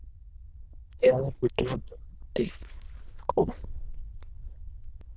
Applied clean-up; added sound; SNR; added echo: neural diffusion model UNIVERSE++.